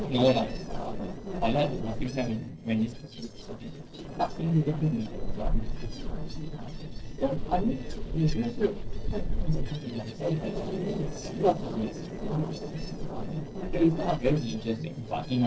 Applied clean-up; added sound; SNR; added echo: neural separator model SepFormer DNS4.